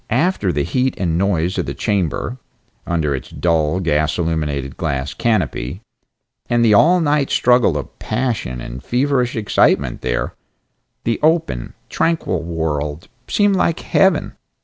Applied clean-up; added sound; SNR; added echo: none; none; none; none.